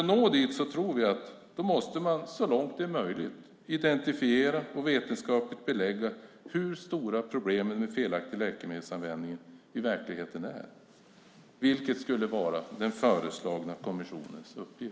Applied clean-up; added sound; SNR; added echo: none; none; none; none.